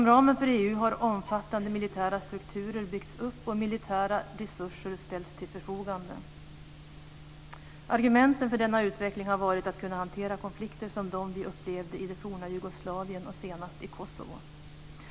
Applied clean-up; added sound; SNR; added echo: none; Bowed string instrument; 19 dB; none.